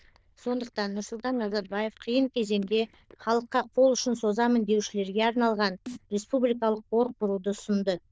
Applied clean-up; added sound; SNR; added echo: neural diffusion model UNIVERSE++.